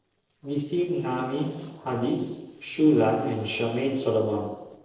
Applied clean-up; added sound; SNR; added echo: neural separator model SepFormer DNS4.